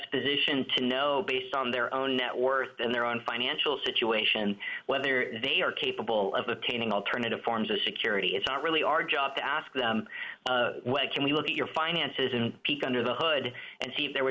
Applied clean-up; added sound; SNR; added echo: none; none; none; none.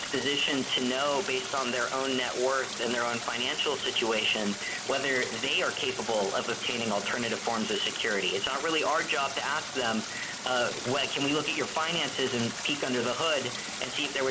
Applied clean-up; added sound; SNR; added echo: none; Stream; 7 dB; none.